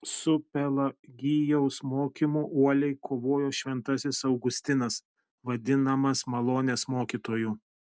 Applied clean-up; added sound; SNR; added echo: none; none; none; none.